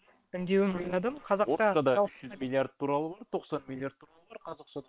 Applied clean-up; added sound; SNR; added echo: neural separator model SepFormer WHAM!.